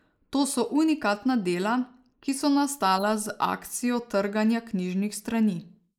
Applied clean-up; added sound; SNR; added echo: neural mask model Resemble Enhance denoiser.